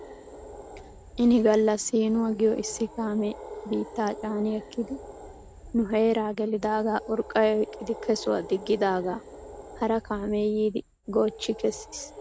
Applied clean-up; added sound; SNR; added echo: none; Animal; 17 dB; none.